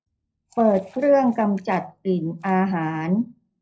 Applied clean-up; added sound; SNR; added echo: neural separator model SepFormer DNS4.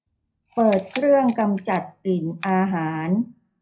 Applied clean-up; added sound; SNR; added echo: none; Camera; 16 dB; reverberation time 0.4 s.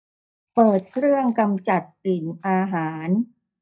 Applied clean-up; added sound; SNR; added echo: neural mask model DeepFilterNet 3.